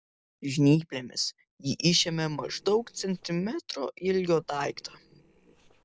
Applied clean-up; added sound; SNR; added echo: neural separator model SepFormer DNS4.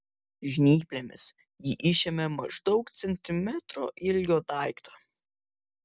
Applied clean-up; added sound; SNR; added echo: none; none; none; none.